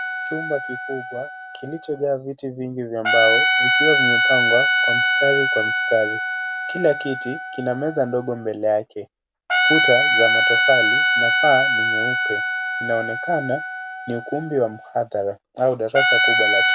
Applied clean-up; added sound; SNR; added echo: none; Trumpet; -3 dB; none.